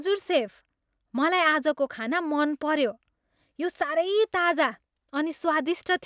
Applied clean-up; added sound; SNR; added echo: none; none; none; none.